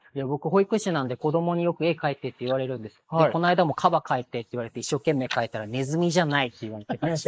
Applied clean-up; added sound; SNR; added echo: neural mask model Resemble Enhance denoiser.